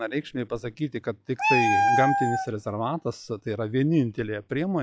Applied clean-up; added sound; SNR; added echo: classical method log-MMSE.